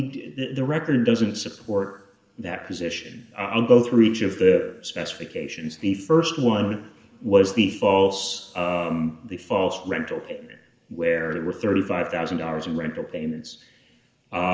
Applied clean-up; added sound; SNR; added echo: none; none; none; reverberation time 2.1 s.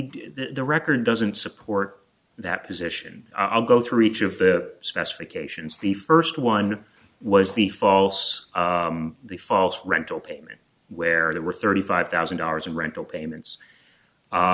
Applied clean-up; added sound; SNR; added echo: none; none; none; none.